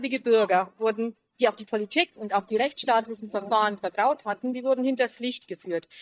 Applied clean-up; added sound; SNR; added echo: neural mask model DeepFilterNet 3.